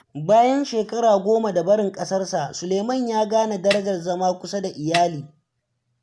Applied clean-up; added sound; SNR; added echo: none; Snare drum; 12 dB; none.